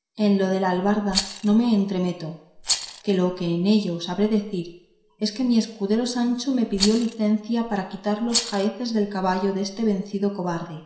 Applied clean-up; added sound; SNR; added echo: none; Rattle; 8 dB; reverberation time 0.7 s.